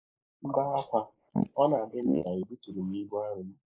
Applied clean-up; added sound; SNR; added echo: neural mask model Resemble Enhance denoiser.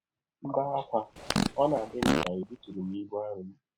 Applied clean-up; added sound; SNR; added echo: none; Fart; -1 dB; none.